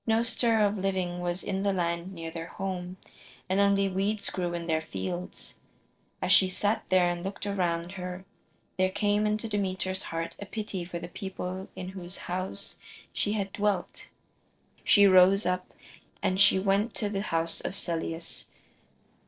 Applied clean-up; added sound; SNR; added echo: neural separator model SepFormer DNS4.